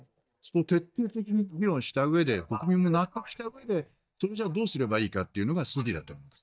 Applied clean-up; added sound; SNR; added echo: neural mask model DeepFilterNet 3.